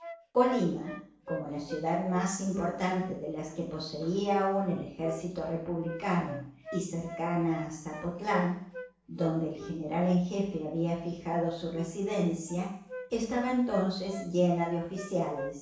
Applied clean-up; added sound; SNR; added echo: none; Wind instrument, woodwind instrument; 14 dB; reverberation time 0.7 s.